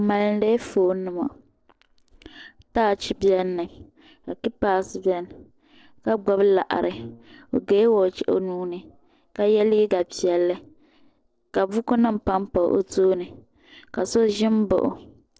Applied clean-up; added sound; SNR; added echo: neural separator model SepFormer DNS4.